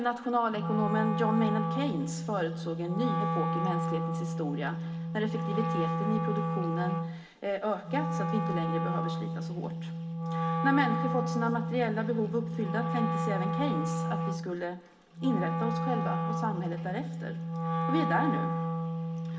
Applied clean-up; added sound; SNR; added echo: none; Wind instrument, woodwind instrument; -1 dB; reverberation time 0.2 s.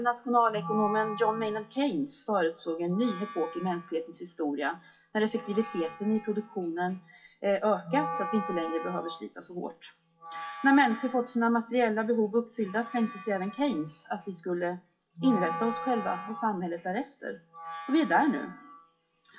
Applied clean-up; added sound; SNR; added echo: classical method WPE with log-MMSE.